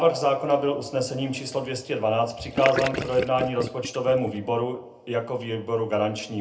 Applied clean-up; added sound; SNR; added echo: none; Gurgling / Liquid; 7 dB; reverberation time 0.3 s.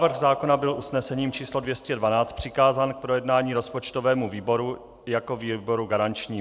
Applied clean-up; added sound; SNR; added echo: none; none; none; none.